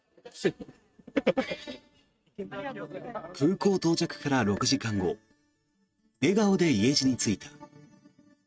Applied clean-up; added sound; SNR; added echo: neural mask model RNNoise.